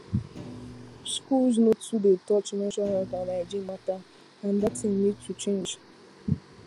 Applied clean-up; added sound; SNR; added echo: none; Thump, thud; 18 dB; none.